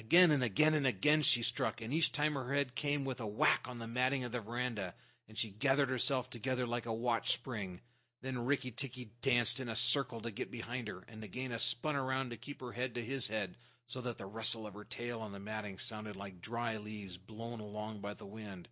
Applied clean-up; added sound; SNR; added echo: none; none; none; none.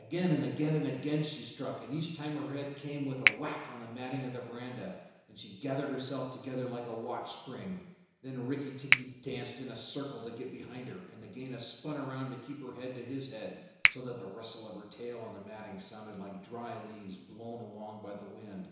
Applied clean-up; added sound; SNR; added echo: none; Finger snapping; -2 dB; reverberation time 1.0 s.